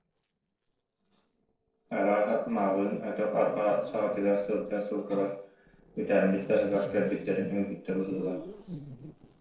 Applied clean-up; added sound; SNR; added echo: neural separator model SepFormer DNS4.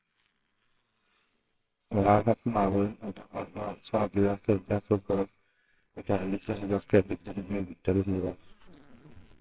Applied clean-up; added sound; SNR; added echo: neural separator model SepFormer WHAMR!.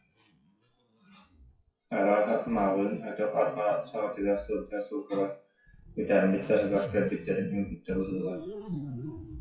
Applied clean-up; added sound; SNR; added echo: classical method WPE with log-MMSE.